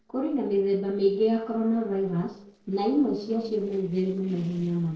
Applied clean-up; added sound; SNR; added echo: neural separator model SepFormer DNS4.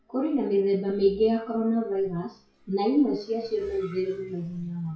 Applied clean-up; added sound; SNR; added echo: classical method WPE with log-MMSE.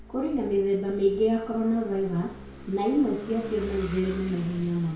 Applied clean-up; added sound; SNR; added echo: none; Engine / Vehicle; 15 dB; reverberation time 0.6 s.